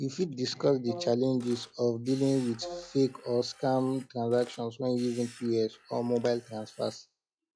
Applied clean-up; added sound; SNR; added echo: classical method log-MMSE.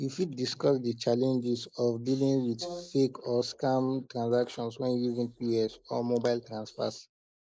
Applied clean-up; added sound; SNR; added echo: neural mask model Resemble Enhance denoiser.